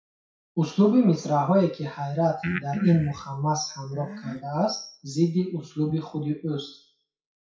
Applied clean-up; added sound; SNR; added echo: classical method WPE with log-MMSE.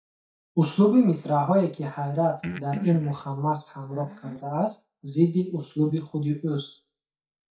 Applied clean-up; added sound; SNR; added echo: neural mask model DeepFilterNet 3.